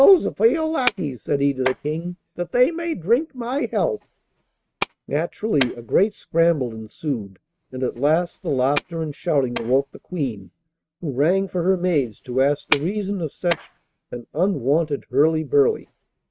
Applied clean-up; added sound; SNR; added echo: neural mask model RNNoise.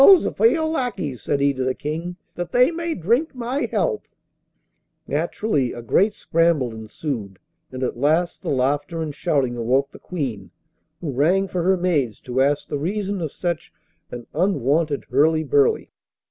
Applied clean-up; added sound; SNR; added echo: none; none; none; none.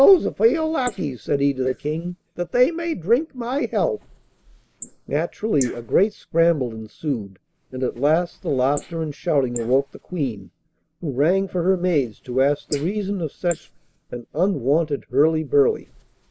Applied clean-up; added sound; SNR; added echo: neural mask model Resemble Enhance denoiser.